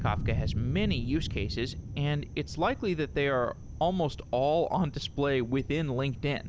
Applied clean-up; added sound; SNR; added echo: none; Thunder; 7 dB; none.